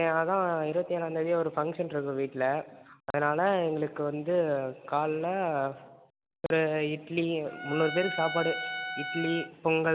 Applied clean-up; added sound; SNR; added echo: none; Trumpet; 9 dB; none.